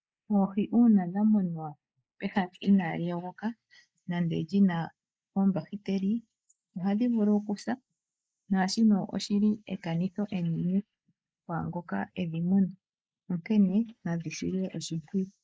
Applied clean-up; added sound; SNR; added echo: neural mask model Resemble Enhance denoiser.